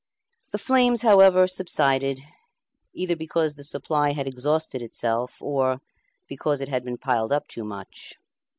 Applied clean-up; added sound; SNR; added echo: none; none; none; none.